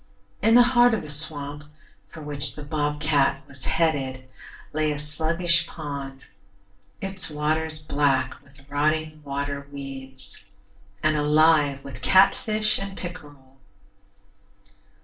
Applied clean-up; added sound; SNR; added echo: none; none; none; reverberation time 0.3 s.